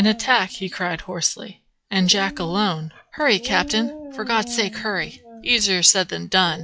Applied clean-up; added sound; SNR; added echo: classical method log-MMSE.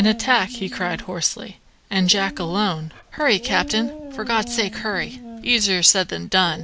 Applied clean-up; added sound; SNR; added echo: none; Dog; 15 dB; none.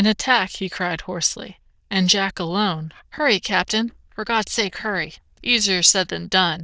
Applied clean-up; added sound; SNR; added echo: neural diffusion model UNIVERSE++.